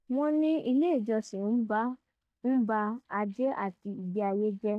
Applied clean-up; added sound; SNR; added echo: neural mask model DeepFilterNet 3.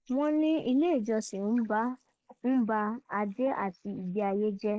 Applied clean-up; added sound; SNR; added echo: neural mask model Resemble Enhance denoiser.